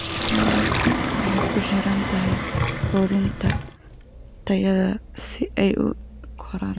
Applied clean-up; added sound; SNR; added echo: none; Sink (filling or washing); 2 dB; none.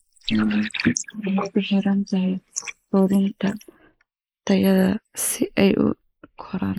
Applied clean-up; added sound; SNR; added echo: neural mask model Resemble Enhance denoiser.